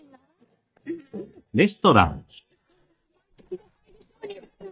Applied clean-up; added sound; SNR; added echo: neural mask model DeepFilterNet 3.